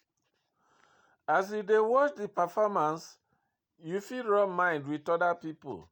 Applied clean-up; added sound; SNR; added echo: none; none; none; none.